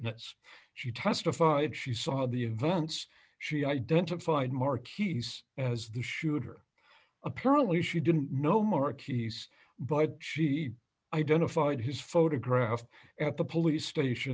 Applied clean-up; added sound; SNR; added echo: none; none; none; none.